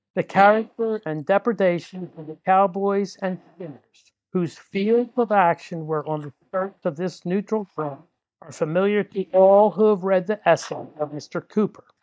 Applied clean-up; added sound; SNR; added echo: neural mask model DeepFilterNet 3.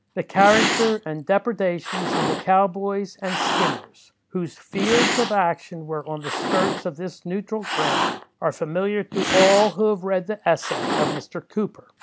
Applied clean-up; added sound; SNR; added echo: none; Cat; 4 dB; none.